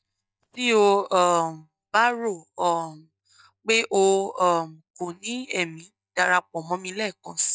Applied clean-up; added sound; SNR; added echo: neural mask model DeepFilterNet 3.